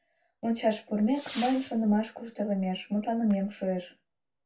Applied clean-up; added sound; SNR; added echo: none; Whoosh, swoosh, swish / Fireworks; 19 dB; reverberation time 0.2 s.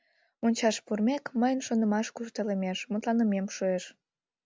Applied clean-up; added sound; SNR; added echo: none; none; none; none.